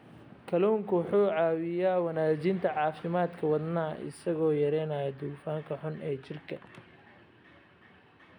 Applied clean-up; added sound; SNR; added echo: none; none; none; none.